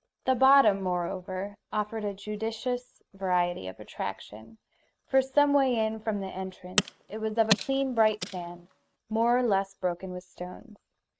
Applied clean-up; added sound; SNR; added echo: neural mask model RNNoise.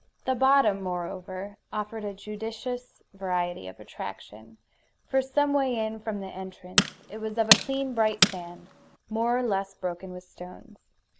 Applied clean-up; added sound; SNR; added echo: none; Tools; -3 dB; none.